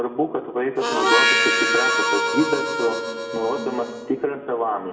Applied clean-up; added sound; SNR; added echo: none; Harmonica; -3 dB; reverberation time 1.7 s.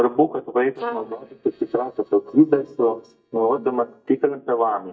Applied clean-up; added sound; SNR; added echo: neural mask model DeepFilterNet 3.